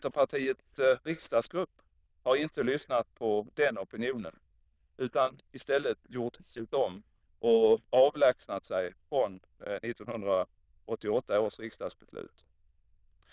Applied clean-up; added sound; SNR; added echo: neural diffusion model UNIVERSE++.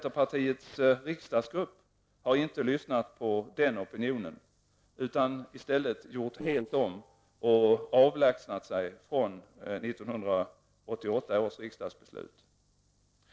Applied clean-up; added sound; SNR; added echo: neural separator model SepFormer DNS4.